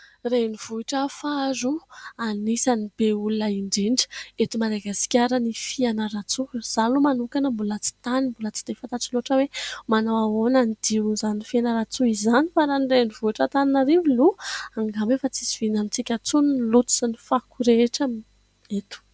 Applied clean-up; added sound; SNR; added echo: none; none; none; none.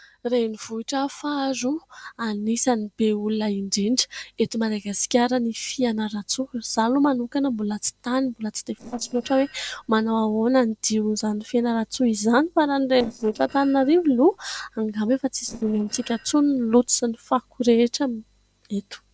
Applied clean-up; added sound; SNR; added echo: neural separator model SepFormer DNS4.